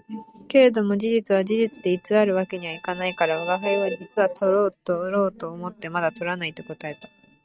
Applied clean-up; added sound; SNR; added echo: neural mask model RNNoise.